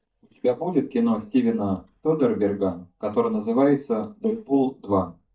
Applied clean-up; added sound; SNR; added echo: neural mask model DeepFilterNet 3.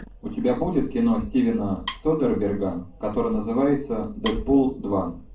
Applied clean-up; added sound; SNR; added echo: none; Wood; 14 dB; reverberation time 0.3 s.